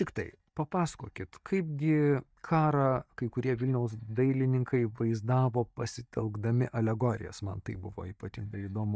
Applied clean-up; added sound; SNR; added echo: neural mask model DeepFilterNet 3.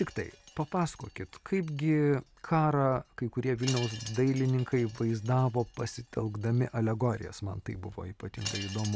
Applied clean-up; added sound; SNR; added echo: none; Wind chime; 17 dB; none.